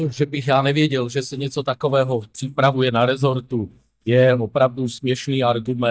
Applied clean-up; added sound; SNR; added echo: neural mask model DeepFilterNet 3.